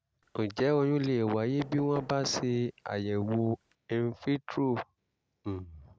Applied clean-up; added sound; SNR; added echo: none; Knock / Wood; 20 dB; none.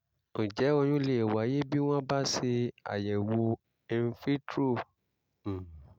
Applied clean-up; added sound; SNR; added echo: none; none; none; none.